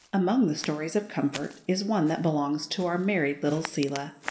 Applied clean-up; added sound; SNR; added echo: none; Walk, footsteps; 18 dB; reverberation time 2.8 s.